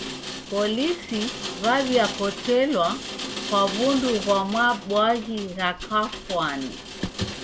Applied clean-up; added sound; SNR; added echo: none; Rain; 9 dB; none.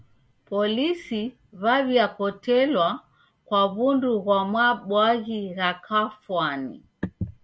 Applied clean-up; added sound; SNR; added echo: none; none; none; none.